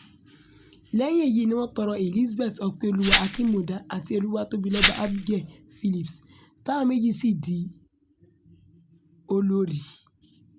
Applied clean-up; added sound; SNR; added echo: none; Glass; 0 dB; none.